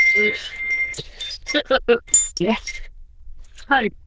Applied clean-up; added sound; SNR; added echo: neural diffusion model UNIVERSE++.